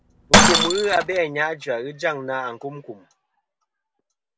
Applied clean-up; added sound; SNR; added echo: none; Shatter; -3 dB; none.